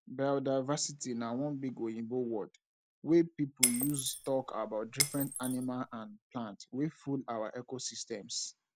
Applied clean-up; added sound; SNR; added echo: none; Shatter; 0 dB; none.